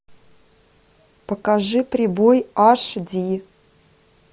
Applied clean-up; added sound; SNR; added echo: none; none; none; none.